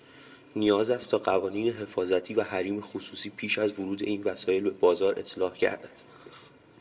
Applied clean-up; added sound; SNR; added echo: none; none; none; reverberation time 1.0 s.